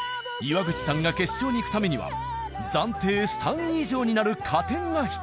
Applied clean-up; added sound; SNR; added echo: none; none; none; none.